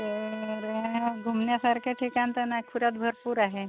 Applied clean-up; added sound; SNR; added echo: none; Trumpet; 19 dB; none.